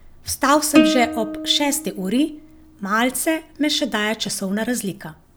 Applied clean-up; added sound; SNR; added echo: none; Plucked string instrument; 3 dB; none.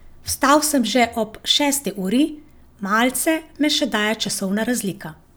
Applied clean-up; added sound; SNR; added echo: none; none; none; none.